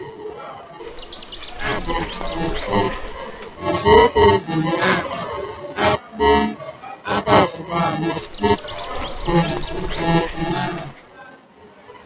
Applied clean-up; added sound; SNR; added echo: none; Bird; 9 dB; none.